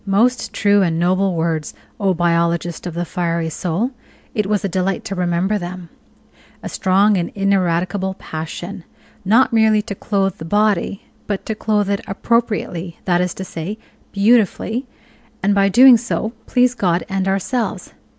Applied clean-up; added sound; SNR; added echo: none; none; none; none.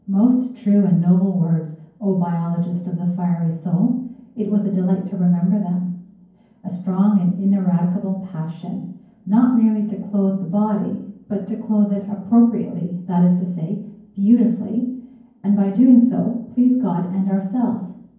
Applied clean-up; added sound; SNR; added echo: none; none; none; reverberation time 0.9 s.